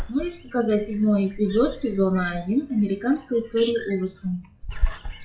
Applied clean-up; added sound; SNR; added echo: classical method WPE with log-MMSE.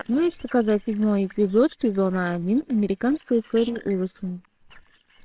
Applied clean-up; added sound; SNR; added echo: neural separator model SepFormer WHAMR!.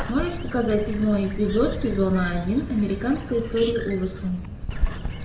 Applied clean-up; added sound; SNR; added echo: none; Bird; 5 dB; reverberation time 0.8 s.